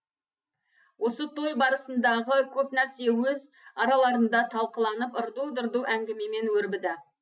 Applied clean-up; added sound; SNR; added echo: none; none; none; none.